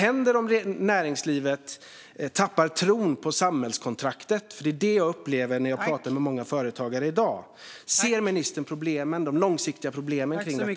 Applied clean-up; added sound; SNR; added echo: none; none; none; none.